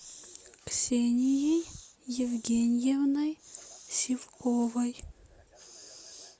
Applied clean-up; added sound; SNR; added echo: none; none; none; none.